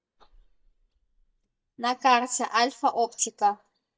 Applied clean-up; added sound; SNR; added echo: neural mask model DeepFilterNet 3.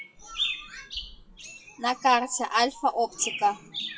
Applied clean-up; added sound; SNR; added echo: classical method WPE with log-MMSE.